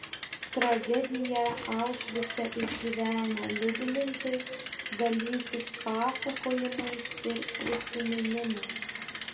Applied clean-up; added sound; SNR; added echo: none; Bicycle; 0 dB; reverberation time 1.8 s.